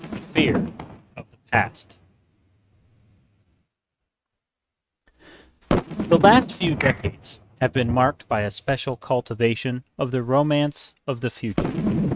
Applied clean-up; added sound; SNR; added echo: neural mask model RNNoise.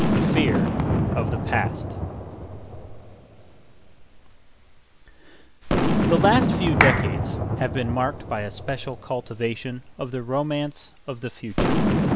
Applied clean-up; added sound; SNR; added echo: none; Clapping + Boom; -3 dB; none.